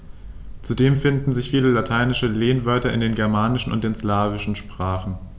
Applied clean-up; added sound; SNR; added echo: none; none; none; none.